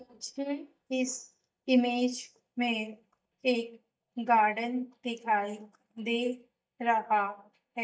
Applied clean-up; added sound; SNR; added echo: neural mask model DeepFilterNet 3.